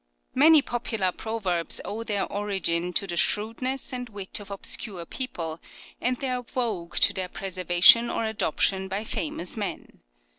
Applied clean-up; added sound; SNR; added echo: none; none; none; none.